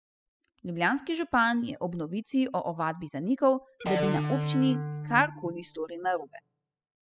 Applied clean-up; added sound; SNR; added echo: classical method spectral subtraction.